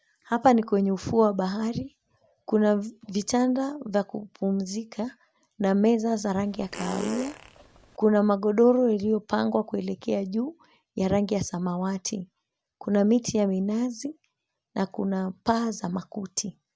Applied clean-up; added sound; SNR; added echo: none; Fart; 14 dB; none.